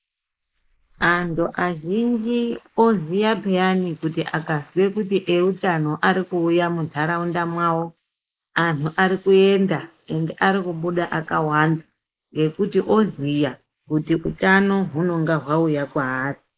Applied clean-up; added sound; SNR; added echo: neural mask model Resemble Enhance denoiser.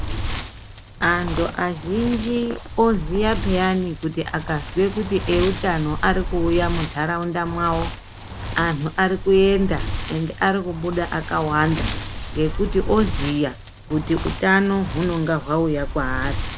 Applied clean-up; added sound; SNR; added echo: none; Wind; 6 dB; none.